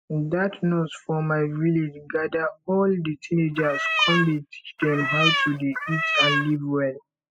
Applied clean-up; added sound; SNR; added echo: classical method spectral subtraction.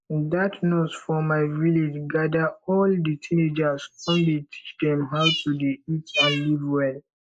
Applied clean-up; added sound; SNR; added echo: neural mask model Resemble Enhance denoiser.